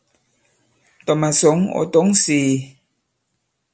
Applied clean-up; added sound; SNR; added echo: none; none; none; none.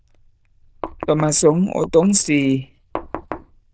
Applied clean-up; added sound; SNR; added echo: neural diffusion model UNIVERSE++.